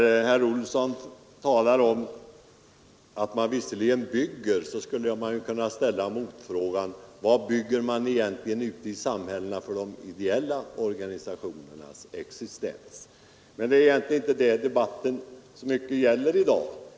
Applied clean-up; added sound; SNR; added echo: none; none; none; none.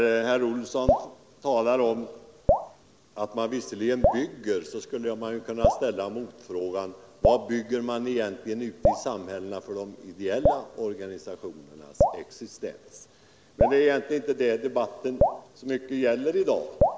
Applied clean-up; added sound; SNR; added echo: none; Drip; 2 dB; none.